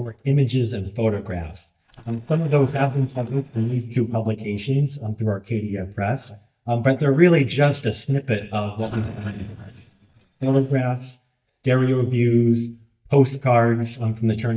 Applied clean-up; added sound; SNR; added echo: neural mask model DeepFilterNet 3.